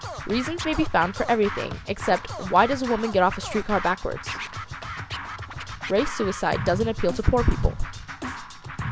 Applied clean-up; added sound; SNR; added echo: none; Scratching (performance technique); 8 dB; none.